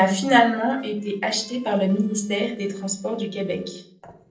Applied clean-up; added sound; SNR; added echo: neural separator model SepFormer DNS4.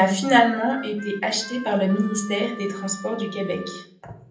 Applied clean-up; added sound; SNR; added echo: none; Harmonica; 17 dB; reverberation time 0.6 s.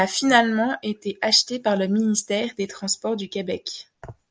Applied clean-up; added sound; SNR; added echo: none; none; none; none.